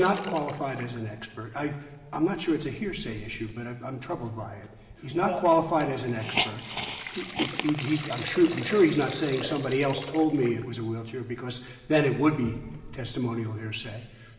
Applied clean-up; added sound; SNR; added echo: none; Hiss; 12 dB; reverberation time 2.1 s.